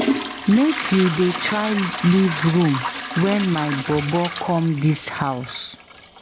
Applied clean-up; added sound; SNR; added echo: none; Trickle, dribble / Toilet flush / Hiss; 8 dB; none.